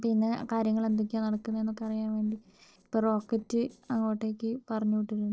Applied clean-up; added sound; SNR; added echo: neural separator model SepFormer DNS4.